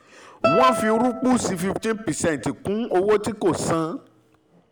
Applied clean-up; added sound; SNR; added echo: none; Guitar; 6 dB; none.